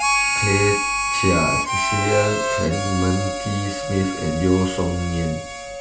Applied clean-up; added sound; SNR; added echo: none; Harmonica; 1 dB; reverberation time 0.3 s.